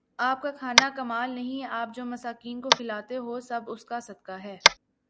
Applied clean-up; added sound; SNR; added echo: none; Tap; -3 dB; none.